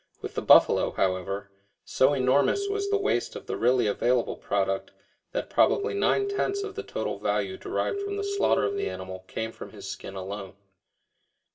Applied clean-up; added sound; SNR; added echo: none; Telephone; 2 dB; reverberation time 0.2 s.